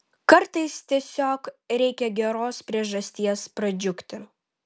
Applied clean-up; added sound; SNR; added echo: none; none; none; none.